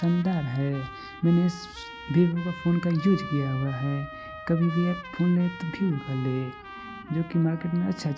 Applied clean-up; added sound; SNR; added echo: none; Trumpet; 15 dB; none.